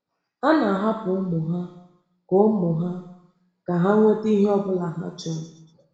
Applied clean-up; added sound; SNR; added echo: none; none; none; reverberation time 0.9 s.